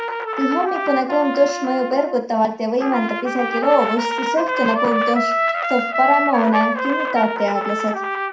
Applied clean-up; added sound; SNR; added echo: none; Trumpet; 3 dB; reverberation time 0.4 s.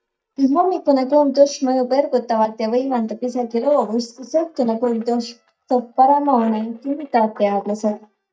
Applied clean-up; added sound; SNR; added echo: neural mask model DeepFilterNet 3.